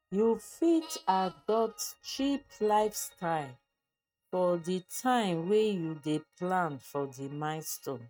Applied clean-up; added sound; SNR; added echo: neural mask model RNNoise.